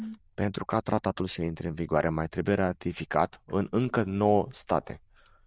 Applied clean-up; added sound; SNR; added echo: neural diffusion model UNIVERSE++.